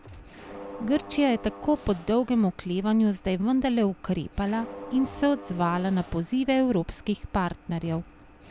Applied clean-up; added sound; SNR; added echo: none; Mechanisms + Gunshot, gunfire; 17 dB; none.